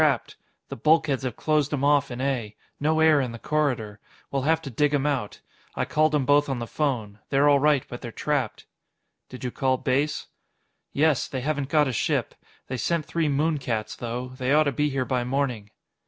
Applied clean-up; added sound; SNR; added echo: none; none; none; none.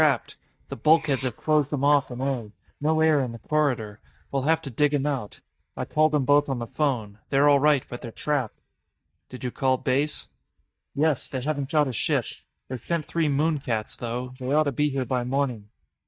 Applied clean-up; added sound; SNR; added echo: neural mask model DeepFilterNet 3.